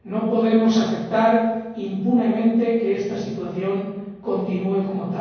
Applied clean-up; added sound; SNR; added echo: none; none; none; reverberation time 1.3 s.